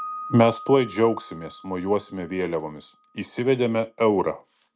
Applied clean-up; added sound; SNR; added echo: none; Piano; 17 dB; none.